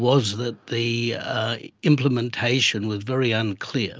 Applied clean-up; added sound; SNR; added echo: none; none; none; none.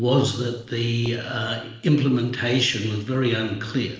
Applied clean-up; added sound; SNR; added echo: neural separator model SepFormer DNS4.